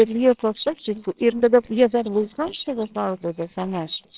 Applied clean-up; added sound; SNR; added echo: neural separator model SepFormer WHAMR!.